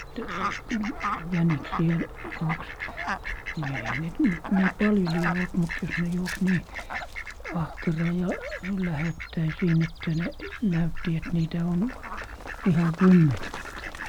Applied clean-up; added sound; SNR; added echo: none; Fowl; 8 dB; none.